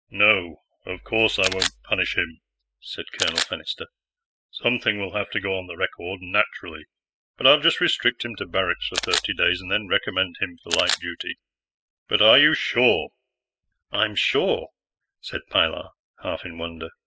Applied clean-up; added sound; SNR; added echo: classical method spectral subtraction.